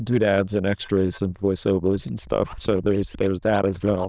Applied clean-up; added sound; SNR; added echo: neural diffusion model UNIVERSE++.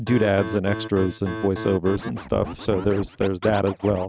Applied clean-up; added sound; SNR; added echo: neural mask model RNNoise.